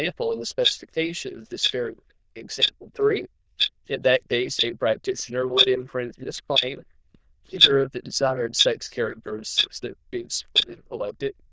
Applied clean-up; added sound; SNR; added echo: neural diffusion model UNIVERSE++.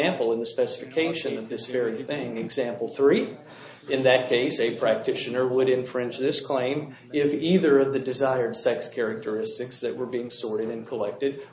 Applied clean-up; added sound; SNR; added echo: none; none; none; none.